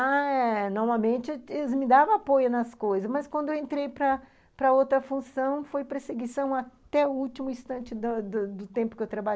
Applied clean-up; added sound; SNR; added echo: none; none; none; none.